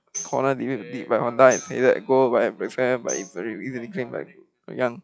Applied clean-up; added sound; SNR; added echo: classical method log-MMSE.